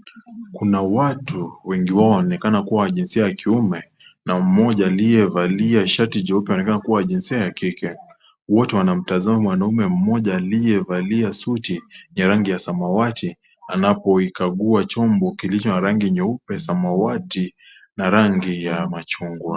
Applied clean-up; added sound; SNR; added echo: none; none; none; none.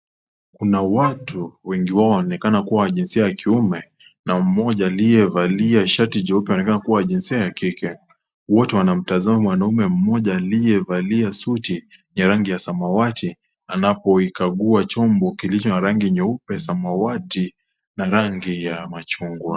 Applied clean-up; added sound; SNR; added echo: neural mask model DeepFilterNet 3.